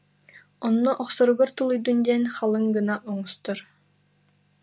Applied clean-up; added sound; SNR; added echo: none; none; none; none.